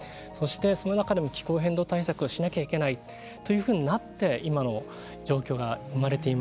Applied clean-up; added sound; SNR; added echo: none; none; none; none.